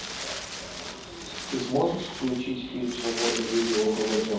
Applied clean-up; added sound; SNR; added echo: none; Wind; 7 dB; reverberation time 1.2 s.